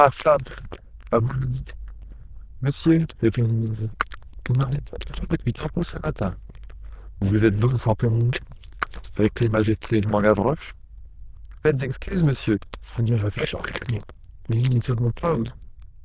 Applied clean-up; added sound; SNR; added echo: neural diffusion model UNIVERSE++.